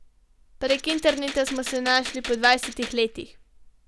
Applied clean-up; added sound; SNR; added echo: none; Gunshot, gunfire; 11 dB; none.